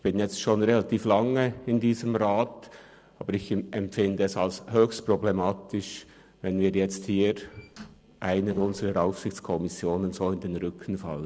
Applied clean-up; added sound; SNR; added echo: neural separator model SepFormer DNS4.